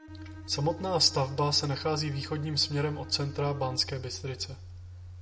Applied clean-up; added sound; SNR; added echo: none; Bowed string instrument; 19 dB; none.